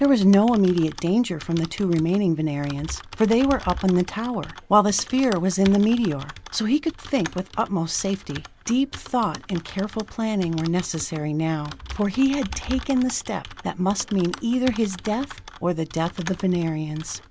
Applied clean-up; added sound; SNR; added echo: none; Typing; 16 dB; none.